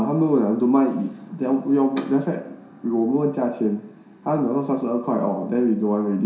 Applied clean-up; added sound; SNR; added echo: none; none; none; reverberation time 0.7 s.